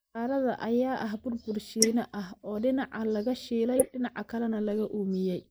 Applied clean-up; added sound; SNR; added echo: neural mask model Resemble Enhance denoiser.